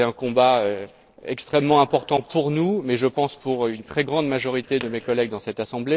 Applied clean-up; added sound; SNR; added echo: neural separator model SepFormer DNS4.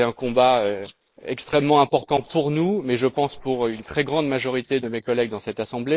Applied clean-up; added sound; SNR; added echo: neural mask model Resemble Enhance denoiser.